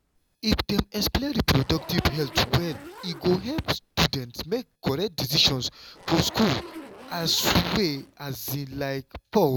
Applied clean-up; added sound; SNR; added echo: none; Zipper (clothing); 20 dB; none.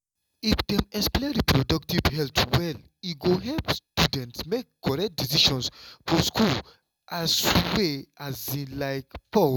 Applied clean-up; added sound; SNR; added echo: none; none; none; none.